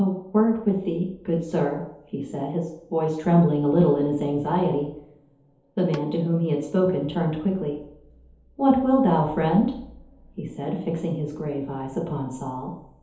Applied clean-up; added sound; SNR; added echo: none; Tabla; 18 dB; reverberation time 2.2 s.